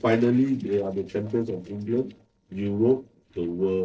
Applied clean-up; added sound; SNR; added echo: neural separator model SepFormer DNS4.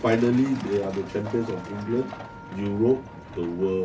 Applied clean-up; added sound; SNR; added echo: none; Truck + Wind instrument, woodwind instrument; 15 dB; none.